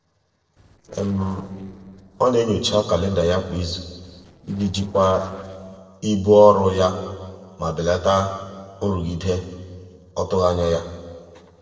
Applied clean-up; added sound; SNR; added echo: neural separator model SepFormer DNS4.